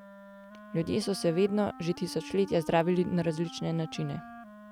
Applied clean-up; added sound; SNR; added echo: none; Wind instrument, woodwind instrument; 16 dB; none.